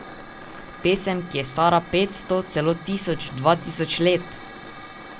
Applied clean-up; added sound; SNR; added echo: none; Hiss / Fire; 16 dB; none.